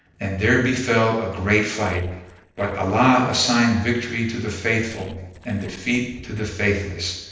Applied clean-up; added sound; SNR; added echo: neural separator model SepFormer DNS4.